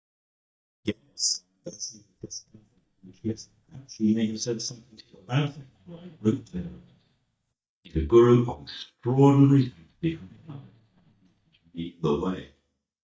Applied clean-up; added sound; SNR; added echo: neural mask model DeepFilterNet 3.